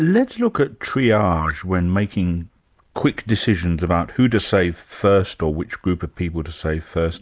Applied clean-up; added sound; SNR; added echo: none; none; none; none.